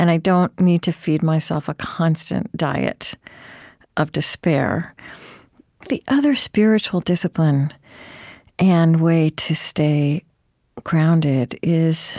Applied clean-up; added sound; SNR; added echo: none; none; none; none.